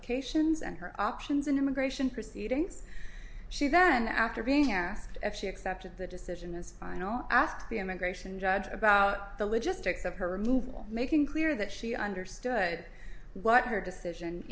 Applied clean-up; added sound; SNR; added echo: none; none; none; none.